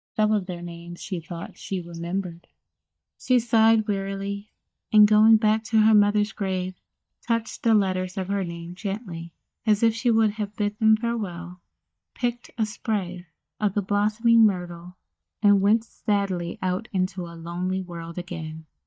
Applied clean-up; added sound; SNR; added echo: neural mask model DeepFilterNet 3.